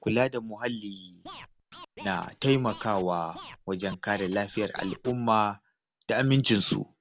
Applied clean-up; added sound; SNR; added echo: none; Scratching (performance technique); 18 dB; none.